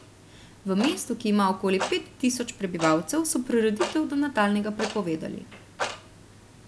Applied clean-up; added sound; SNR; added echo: none; Clock; 12 dB; none.